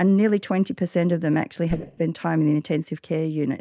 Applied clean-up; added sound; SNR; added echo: neural mask model DeepFilterNet 3.